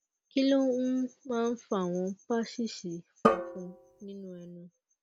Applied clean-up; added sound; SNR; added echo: none; Drum; 0 dB; none.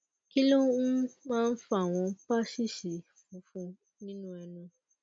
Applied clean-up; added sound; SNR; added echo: none; none; none; none.